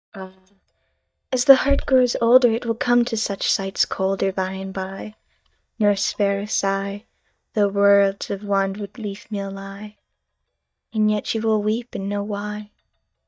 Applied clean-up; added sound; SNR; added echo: neural mask model DeepFilterNet 3.